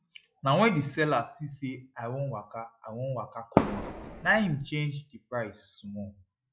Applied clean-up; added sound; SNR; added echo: classical method log-MMSE.